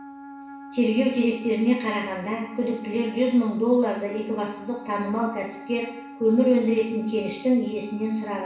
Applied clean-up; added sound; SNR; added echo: none; Wind instrument, woodwind instrument; 17 dB; reverberation time 0.7 s.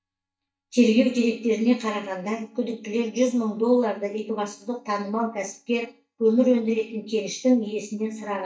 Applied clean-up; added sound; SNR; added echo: neural mask model DeepFilterNet 3.